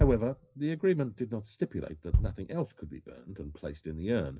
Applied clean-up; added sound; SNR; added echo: classical method WPE with log-MMSE.